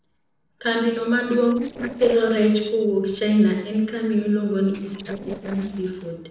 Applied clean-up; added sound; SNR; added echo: neural separator model SepFormer DNS4.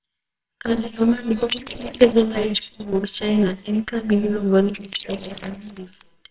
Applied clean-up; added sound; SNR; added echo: neural separator model SepFormer WHAMR!.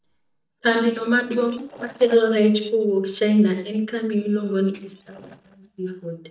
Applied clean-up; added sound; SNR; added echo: neural mask model DeepFilterNet 3.